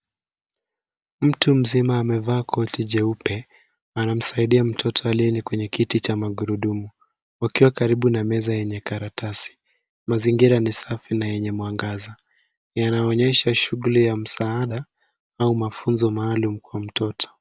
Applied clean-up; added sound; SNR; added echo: none; none; none; none.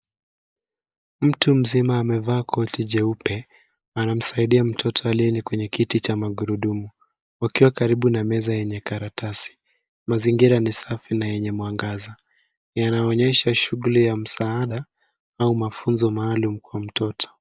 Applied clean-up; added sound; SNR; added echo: neural mask model Resemble Enhance denoiser.